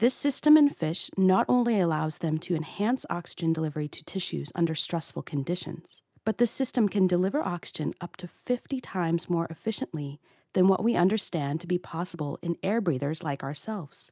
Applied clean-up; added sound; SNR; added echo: none; none; none; none.